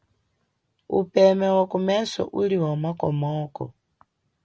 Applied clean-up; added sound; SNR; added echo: none; none; none; none.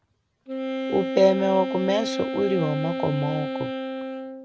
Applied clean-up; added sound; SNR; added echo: none; Wind instrument, woodwind instrument; 4 dB; none.